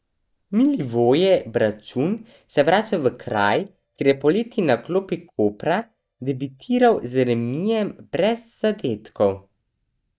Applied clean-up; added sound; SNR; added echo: neural mask model DeepFilterNet 3.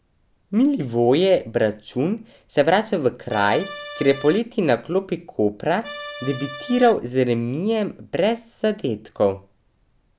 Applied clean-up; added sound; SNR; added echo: none; Accordion; 12 dB; none.